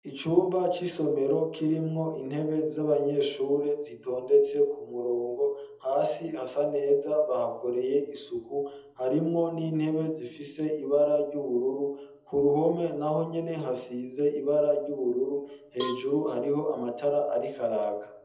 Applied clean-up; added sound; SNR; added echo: none; Cowbell; 15 dB; reverberation time 0.8 s.